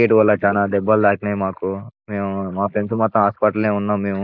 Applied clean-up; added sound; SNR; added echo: neural mask model Resemble Enhance denoiser.